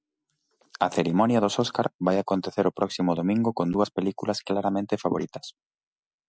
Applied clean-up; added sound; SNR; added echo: none; none; none; none.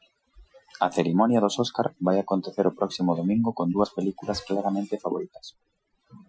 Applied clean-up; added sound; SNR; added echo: classical method Wiener filter.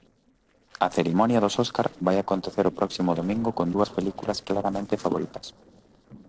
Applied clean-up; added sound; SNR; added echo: neural separator model SepFormer DNS4.